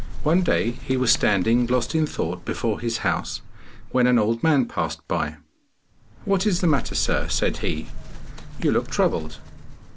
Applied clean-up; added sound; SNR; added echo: none; Bird; 6 dB; none.